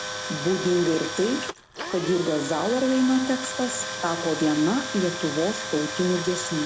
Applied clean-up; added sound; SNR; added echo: none; Tools; 7 dB; none.